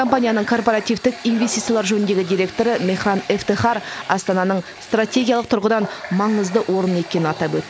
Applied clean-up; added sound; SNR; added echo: none; Water tap, faucet; 16 dB; none.